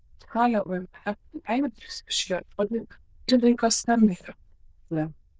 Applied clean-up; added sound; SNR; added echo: neural diffusion model UNIVERSE++.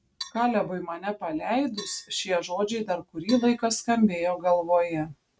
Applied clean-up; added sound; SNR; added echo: neural mask model RNNoise.